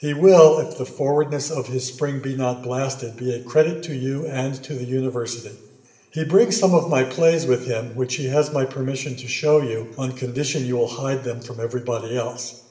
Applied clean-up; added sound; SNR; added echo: none; none; none; reverberation time 1.0 s.